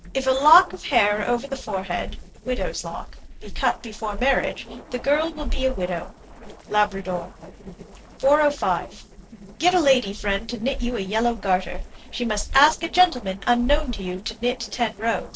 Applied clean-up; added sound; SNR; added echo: neural separator model SepFormer DNS4.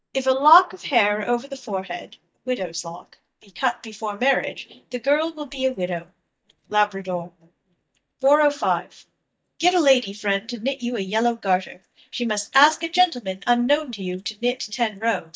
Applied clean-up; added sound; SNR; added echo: neural mask model DeepFilterNet 3.